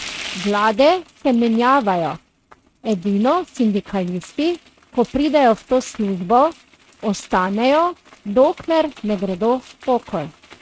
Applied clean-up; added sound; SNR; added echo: neural mask model RNNoise.